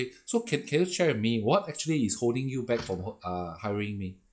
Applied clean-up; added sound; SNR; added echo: classical method log-MMSE.